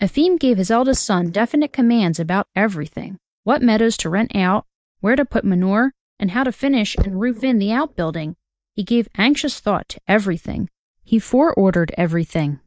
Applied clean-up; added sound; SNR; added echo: neural mask model DeepFilterNet 3.